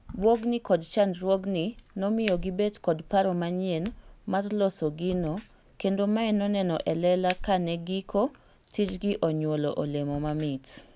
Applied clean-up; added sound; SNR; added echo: none; Crack; 18 dB; none.